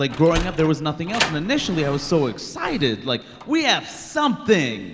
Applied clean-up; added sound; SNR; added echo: none; Sliding door; 11 dB; none.